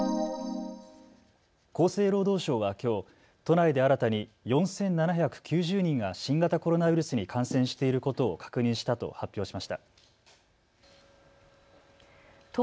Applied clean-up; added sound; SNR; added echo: none; none; none; none.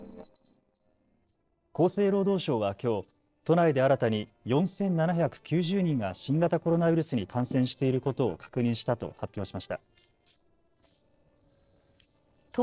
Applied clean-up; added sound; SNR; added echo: neural separator model SepFormer DNS4.